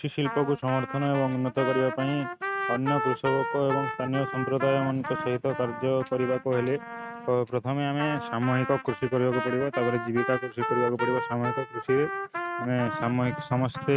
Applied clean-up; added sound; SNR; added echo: neural mask model RNNoise.